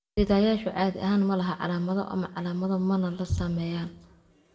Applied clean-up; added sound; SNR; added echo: none; none; none; reverberation time 0.5 s.